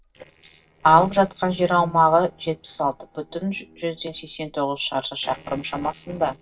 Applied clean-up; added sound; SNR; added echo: neural separator model SepFormer DNS4.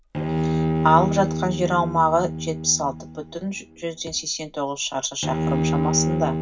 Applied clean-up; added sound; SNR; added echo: none; Bowed string instrument; 2 dB; reverberation time 0.4 s.